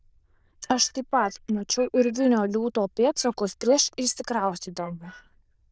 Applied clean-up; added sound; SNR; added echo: neural diffusion model UNIVERSE++.